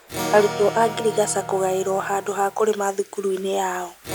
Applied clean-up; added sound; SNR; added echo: none; Electric guitar / Acoustic guitar; 11 dB; none.